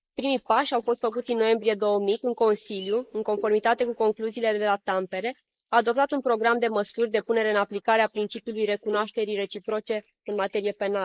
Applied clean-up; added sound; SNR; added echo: neural mask model Resemble Enhance denoiser.